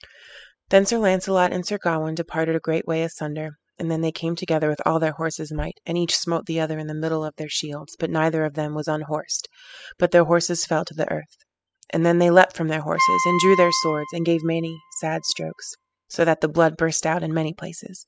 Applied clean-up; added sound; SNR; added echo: classical method spectral subtraction.